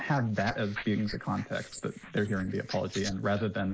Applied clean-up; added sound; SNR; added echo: neural mask model Resemble Enhance denoiser.